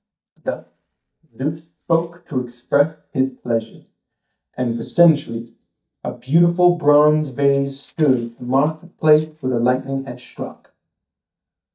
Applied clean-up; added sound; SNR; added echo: neural mask model DeepFilterNet 3.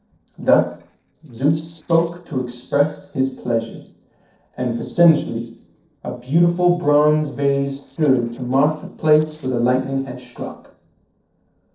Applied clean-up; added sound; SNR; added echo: neural separator model SepFormer DNS4.